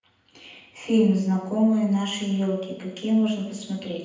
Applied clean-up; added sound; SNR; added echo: none; none; none; reverberation time 0.9 s.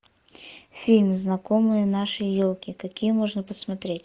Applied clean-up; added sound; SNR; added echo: none; none; none; none.